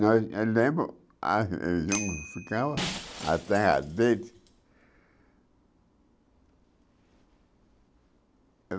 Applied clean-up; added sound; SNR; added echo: none; Shatter + Bicycle bell; 10 dB; none.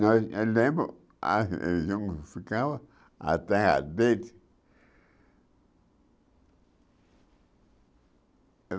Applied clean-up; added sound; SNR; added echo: none; none; none; none.